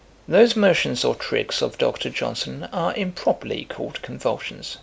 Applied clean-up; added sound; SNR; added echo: none; none; none; none.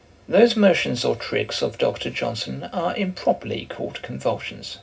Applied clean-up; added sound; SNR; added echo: none; none; none; reverberation time 0.4 s.